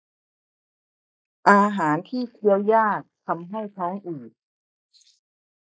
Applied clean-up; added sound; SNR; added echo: neural mask model Resemble Enhance denoiser.